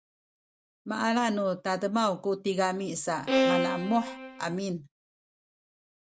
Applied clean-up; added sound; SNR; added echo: none; Bowed string instrument; -2 dB; none.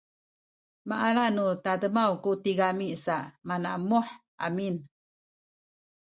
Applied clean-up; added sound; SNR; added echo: none; none; none; none.